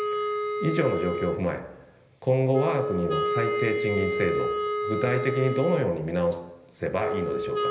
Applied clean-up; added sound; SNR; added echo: none; Wind instrument, woodwind instrument; 2 dB; reverberation time 1.4 s.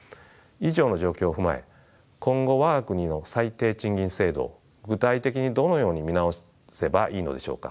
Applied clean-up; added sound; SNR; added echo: none; none; none; none.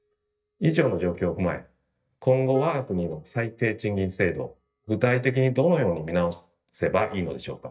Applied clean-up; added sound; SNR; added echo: neural mask model DeepFilterNet 3.